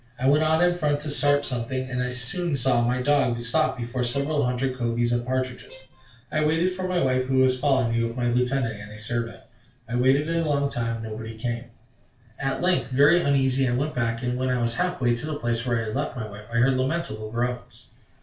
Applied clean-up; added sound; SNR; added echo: neural separator model SepFormer DNS4.